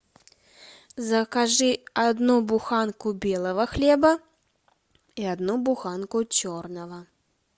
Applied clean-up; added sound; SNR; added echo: none; none; none; none.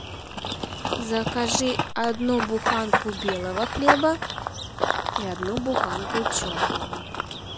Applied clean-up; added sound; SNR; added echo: none; Run / Bird vocalization, bird call, bird song; 0 dB; none.